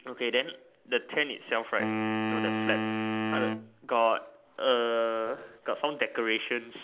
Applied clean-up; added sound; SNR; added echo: none; Wind instrument, woodwind instrument; 1 dB; none.